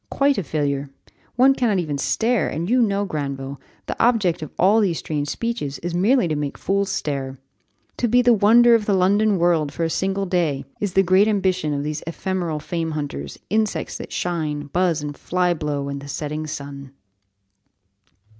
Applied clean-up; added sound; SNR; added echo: none; none; none; none.